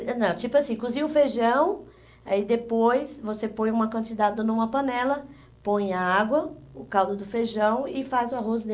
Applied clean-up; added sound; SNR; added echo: none; none; none; none.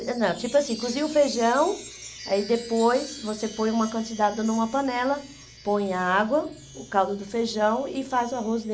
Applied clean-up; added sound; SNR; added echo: none; Chime; 17 dB; none.